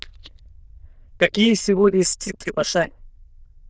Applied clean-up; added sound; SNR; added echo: neural diffusion model UNIVERSE++.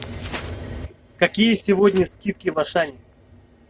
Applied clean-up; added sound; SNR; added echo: none; none; none; none.